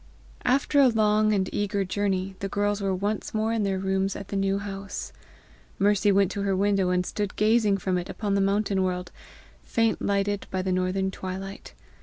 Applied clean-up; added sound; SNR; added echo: none; none; none; none.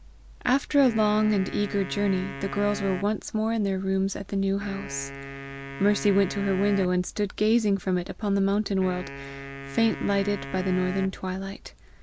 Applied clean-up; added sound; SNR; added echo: none; Wind instrument, woodwind instrument; 13 dB; none.